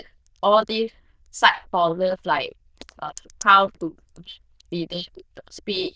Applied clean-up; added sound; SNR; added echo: neural diffusion model UNIVERSE++.